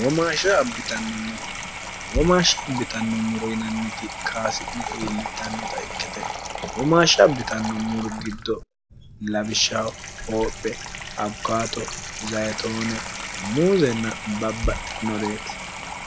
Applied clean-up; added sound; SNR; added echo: none; Sink (filling or washing) / Water tap, faucet; 7 dB; none.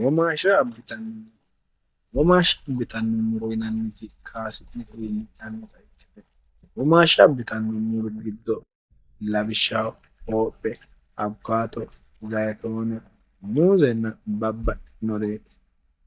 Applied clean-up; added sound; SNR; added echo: neural mask model DeepFilterNet 3.